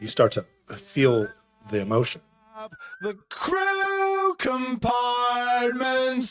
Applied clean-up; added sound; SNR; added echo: neural mask model RNNoise.